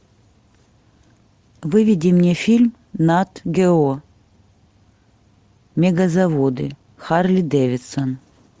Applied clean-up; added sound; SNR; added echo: none; none; none; none.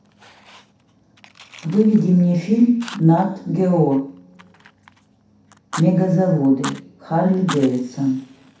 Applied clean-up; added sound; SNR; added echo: none; Fire; 20 dB; reverberation time 0.7 s.